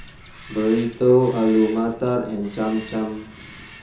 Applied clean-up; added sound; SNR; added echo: none; Bird vocalization, bird call, bird song; 20 dB; reverberation time 0.6 s.